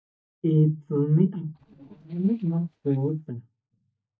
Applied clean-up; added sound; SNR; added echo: neural mask model DeepFilterNet 3.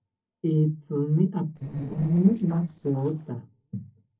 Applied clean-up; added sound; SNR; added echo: neural separator model SepFormer DNS4.